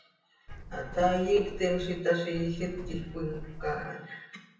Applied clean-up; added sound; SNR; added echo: none; Bird; 11 dB; reverberation time 0.8 s.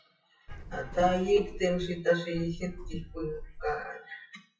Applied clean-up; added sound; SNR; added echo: classical method WPE with log-MMSE.